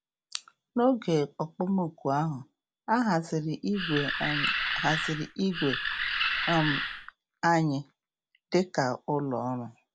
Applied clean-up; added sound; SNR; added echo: none; Animal; 1 dB; none.